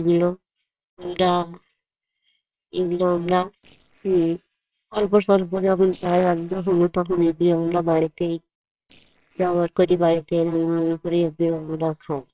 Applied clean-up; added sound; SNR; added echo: neural separator model SepFormer WHAMR!.